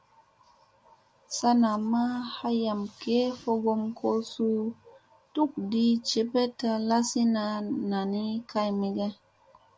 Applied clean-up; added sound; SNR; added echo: none; none; none; none.